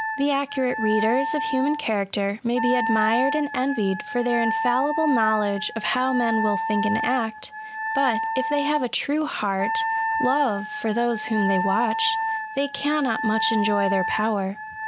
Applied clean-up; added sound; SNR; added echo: none; Wind instrument, woodwind instrument; 3 dB; none.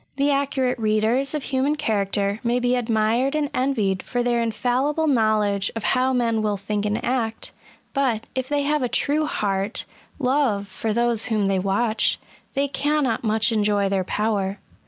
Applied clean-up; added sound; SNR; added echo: none; none; none; none.